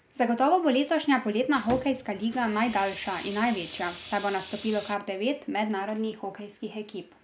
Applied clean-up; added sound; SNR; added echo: none; Sawing; 15 dB; none.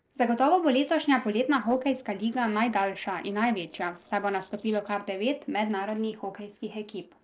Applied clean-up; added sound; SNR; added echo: neural separator model SepFormer DNS4.